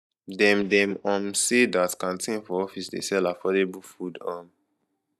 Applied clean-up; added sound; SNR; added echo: neural mask model DeepFilterNet 3.